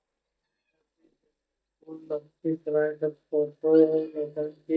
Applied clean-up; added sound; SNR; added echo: neural mask model DeepFilterNet 3.